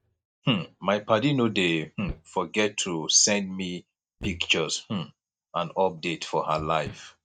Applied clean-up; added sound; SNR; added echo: neural mask model DeepFilterNet 3.